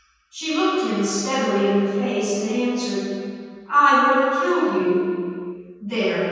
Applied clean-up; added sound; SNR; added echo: none; none; none; reverberation time 2.1 s.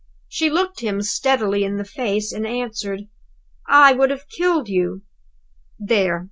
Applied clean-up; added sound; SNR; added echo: none; none; none; none.